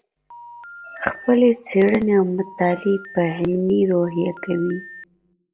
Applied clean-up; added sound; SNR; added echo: none; Telephone; 20 dB; reverberation time 0.3 s.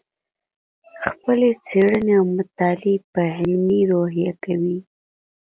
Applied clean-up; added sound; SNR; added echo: none; none; none; none.